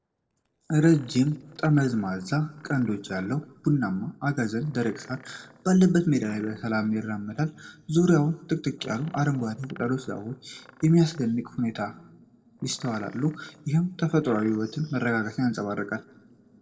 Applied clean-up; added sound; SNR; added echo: neural separator model SepFormer DNS4.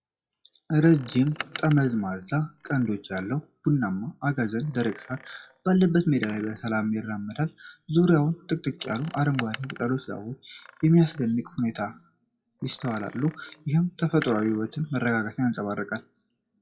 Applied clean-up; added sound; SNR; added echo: classical method WPE with log-MMSE.